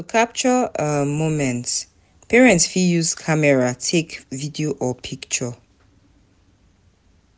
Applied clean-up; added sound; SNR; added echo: none; none; none; none.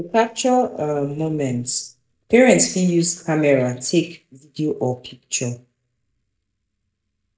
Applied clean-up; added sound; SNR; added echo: neural mask model DeepFilterNet 3.